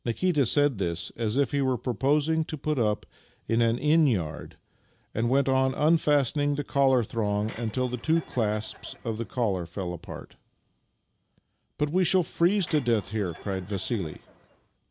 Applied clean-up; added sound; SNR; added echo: none; Door / Chime; 14 dB; none.